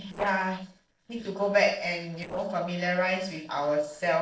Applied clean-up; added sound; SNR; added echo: neural separator model SepFormer DNS4.